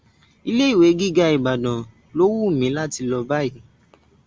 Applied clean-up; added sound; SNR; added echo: none; none; none; none.